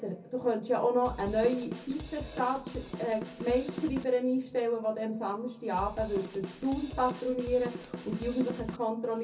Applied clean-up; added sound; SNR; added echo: none; Drum / Drum kit; 10 dB; reverberation time 0.3 s.